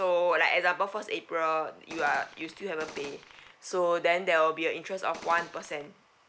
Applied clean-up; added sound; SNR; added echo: none; Gunshot, gunfire; 17 dB; none.